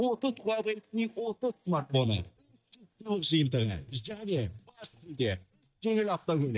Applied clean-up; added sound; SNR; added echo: neural mask model DeepFilterNet 3.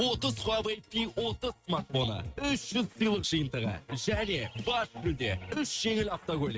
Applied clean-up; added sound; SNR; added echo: neural mask model RNNoise.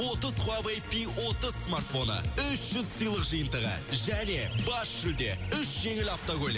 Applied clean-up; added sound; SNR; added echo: none; none; none; none.